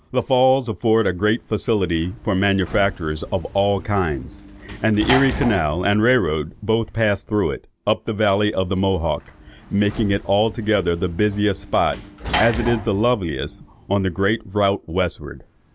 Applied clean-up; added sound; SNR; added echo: none; Sliding door / Slam; 13 dB; none.